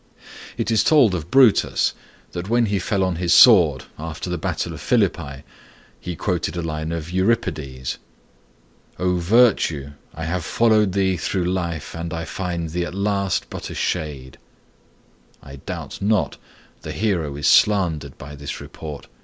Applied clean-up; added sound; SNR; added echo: none; none; none; none.